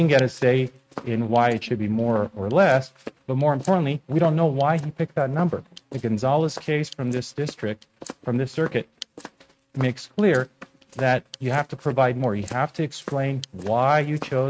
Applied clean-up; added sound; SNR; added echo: neural mask model RNNoise.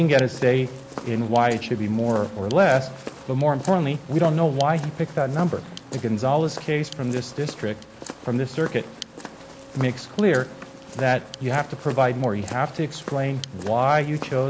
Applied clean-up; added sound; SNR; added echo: none; Walk, footsteps; 16 dB; none.